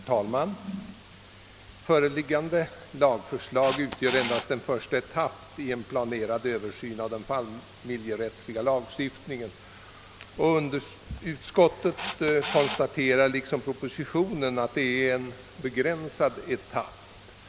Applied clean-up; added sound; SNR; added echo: none; Camera; 14 dB; none.